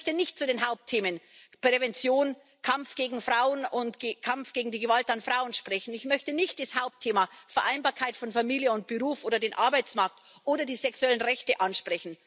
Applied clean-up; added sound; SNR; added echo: none; none; none; none.